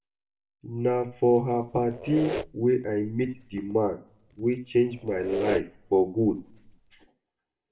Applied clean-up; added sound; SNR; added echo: none; Squeak; 12 dB; reverberation time 0.4 s.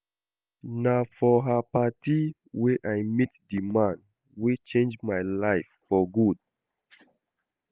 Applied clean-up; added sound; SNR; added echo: none; none; none; none.